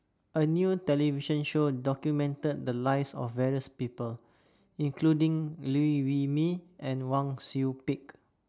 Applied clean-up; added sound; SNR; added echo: none; none; none; none.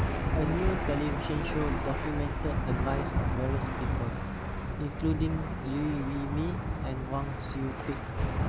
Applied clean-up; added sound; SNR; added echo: none; Engine / Aircraft; -3 dB; none.